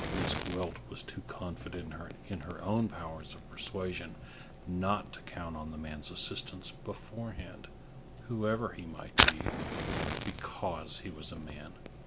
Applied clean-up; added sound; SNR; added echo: none; Fire; -1 dB; none.